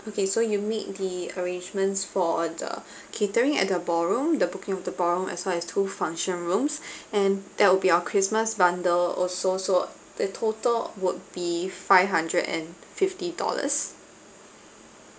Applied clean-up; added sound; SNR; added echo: none; none; none; none.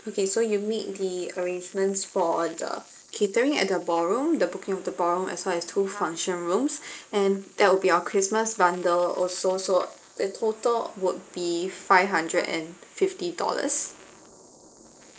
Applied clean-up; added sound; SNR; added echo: neural mask model Resemble Enhance denoiser.